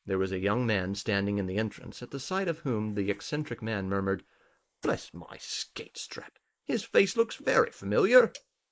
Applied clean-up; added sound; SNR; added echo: neural mask model Resemble Enhance denoiser.